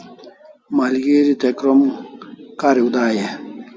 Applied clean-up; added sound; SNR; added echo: none; none; none; none.